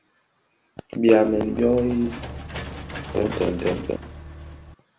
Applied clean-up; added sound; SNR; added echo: none; Engine / Mechanisms; 11 dB; none.